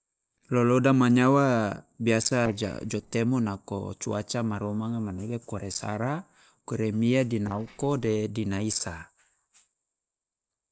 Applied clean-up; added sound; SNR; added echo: neural separator model SepFormer DNS4.